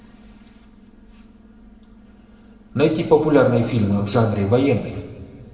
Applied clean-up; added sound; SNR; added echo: none; none; none; reverberation time 1.5 s.